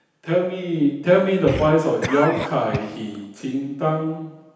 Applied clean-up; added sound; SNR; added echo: none; Cough; 10 dB; reverberation time 0.9 s.